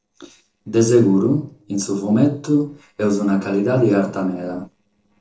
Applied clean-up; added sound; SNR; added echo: neural separator model SepFormer DNS4.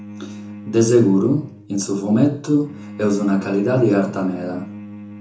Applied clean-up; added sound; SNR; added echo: none; Bowed string instrument; 16 dB; reverberation time 0.6 s.